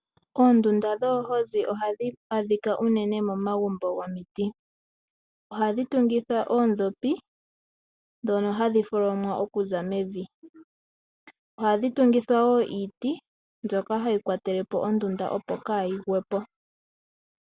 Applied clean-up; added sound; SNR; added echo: none; none; none; none.